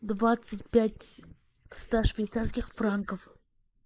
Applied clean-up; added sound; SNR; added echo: neural mask model Resemble Enhance denoiser.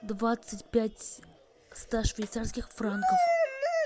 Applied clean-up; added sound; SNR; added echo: none; none; none; none.